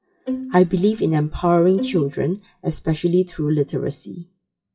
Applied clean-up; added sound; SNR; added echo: classical method WPE with log-MMSE.